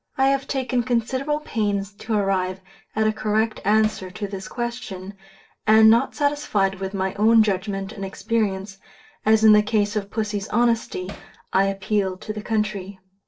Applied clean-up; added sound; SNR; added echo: neural separator model SepFormer DNS4.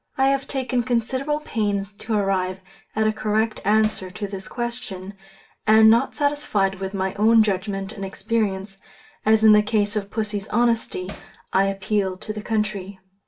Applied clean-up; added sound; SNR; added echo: none; Hammer; 16 dB; reverberation time 0.2 s.